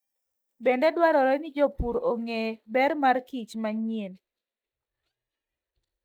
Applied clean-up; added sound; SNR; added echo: neural mask model DeepFilterNet 3.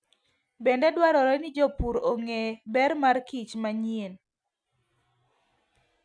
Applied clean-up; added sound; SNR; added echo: none; none; none; none.